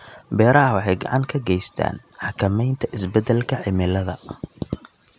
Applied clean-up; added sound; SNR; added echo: none; none; none; none.